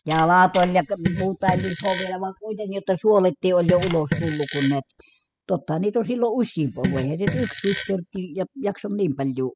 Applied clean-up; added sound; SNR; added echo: classical method spectral subtraction.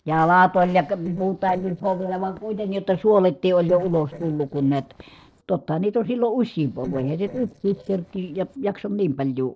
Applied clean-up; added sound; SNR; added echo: neural separator model SepFormer DNS4.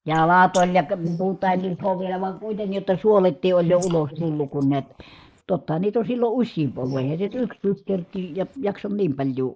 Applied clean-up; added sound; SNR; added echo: neural mask model Resemble Enhance denoiser.